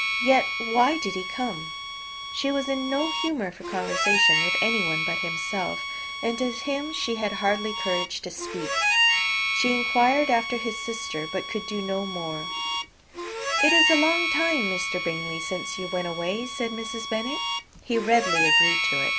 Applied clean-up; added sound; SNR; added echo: none; Harmonica; -1 dB; none.